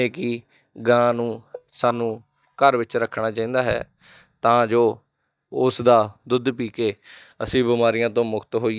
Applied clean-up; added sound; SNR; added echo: neural mask model DeepFilterNet 3.